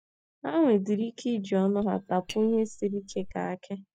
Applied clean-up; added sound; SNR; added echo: neural mask model DeepFilterNet 3.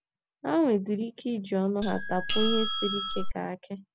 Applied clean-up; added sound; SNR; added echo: none; Doorbell; -1 dB; none.